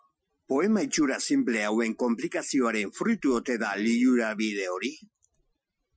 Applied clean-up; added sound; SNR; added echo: classical method Wiener filter.